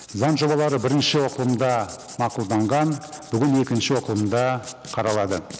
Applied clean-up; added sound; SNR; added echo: none; Writing; 19 dB; none.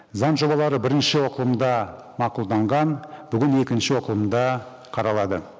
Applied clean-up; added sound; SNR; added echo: none; none; none; none.